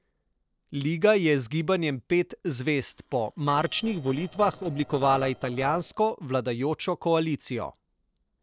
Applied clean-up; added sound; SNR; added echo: neural separator model SepFormer DNS4.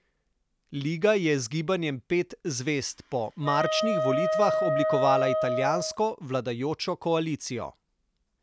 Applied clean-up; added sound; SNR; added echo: none; Wind instrument, woodwind instrument; -1 dB; none.